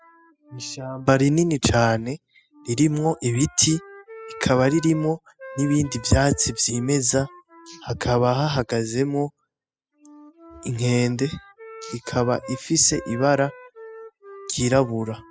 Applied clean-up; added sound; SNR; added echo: classical method spectral subtraction.